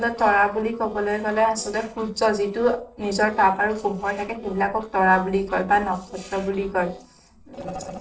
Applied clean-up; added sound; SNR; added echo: neural separator model SepFormer DNS4.